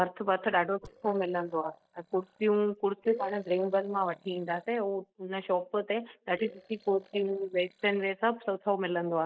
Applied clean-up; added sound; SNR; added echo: neural mask model DeepFilterNet 3.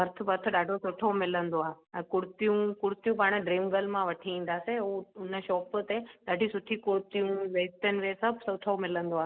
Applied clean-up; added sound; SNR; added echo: none; none; none; none.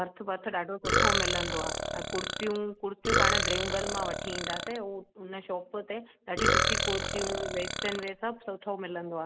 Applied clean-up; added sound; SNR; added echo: none; Burping, eructation; -5 dB; none.